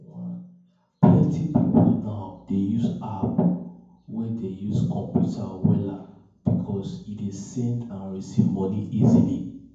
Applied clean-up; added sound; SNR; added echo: none; none; none; reverberation time 0.9 s.